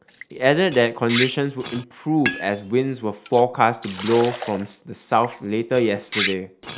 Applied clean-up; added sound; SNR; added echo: none; Liquid; 11 dB; none.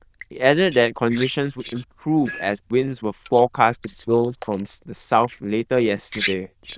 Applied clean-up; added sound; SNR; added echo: neural diffusion model UNIVERSE++.